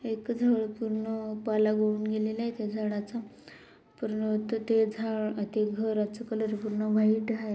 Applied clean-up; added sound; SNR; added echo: none; none; none; none.